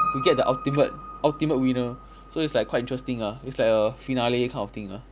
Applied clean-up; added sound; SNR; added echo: none; Piano; 11 dB; none.